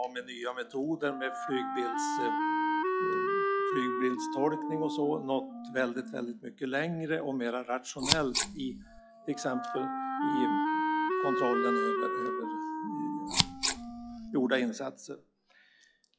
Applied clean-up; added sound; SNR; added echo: classical method log-MMSE.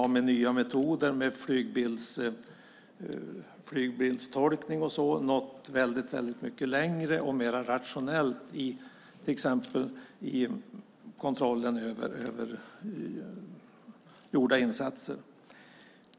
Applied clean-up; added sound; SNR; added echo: none; none; none; none.